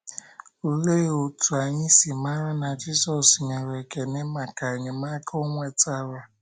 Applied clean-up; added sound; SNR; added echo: none; none; none; none.